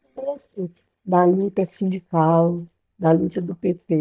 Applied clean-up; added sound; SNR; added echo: neural mask model DeepFilterNet 3.